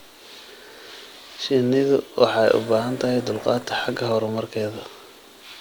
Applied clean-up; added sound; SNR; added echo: none; Cheering; 16 dB; none.